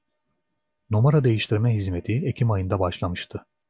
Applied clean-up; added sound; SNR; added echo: none; none; none; none.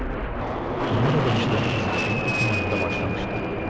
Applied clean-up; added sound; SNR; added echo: none; Fixed-wing aircraft, airplane; -4 dB; none.